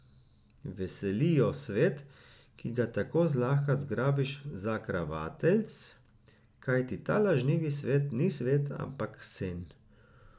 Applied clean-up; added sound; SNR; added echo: none; none; none; none.